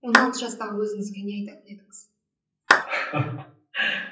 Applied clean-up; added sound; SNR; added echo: classical method WPE with log-MMSE.